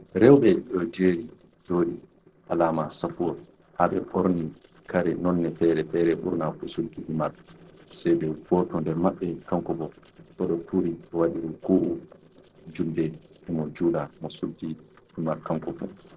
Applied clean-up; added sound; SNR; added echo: neural separator model SepFormer DNS4.